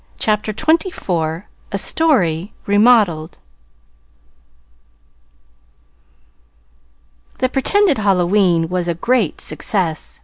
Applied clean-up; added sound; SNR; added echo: none; none; none; none.